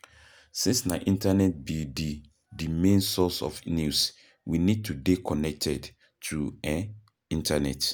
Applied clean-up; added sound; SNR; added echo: none; none; none; none.